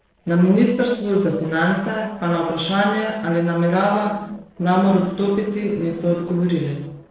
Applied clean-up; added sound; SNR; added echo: neural separator model SepFormer DNS4.